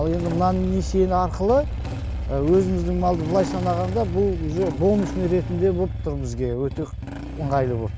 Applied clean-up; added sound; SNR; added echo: none; Engine starting / Motorcycle; 5 dB; none.